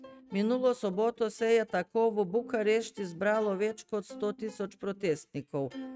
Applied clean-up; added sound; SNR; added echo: neural mask model RNNoise.